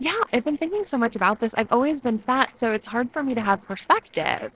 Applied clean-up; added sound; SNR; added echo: neural separator model SepFormer DNS4.